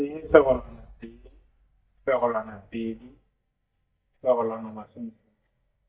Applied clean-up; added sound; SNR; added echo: neural mask model DeepFilterNet 3.